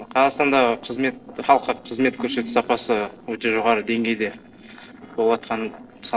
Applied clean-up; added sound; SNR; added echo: neural separator model SepFormer DNS4.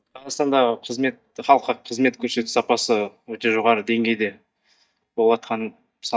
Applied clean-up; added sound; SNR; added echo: neural mask model DeepFilterNet 3.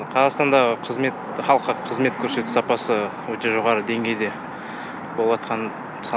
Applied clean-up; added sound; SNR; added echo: none; none; none; none.